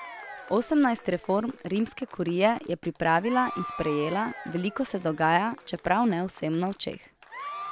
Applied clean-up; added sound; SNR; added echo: none; Applause / Crowd / Cheering; 15 dB; none.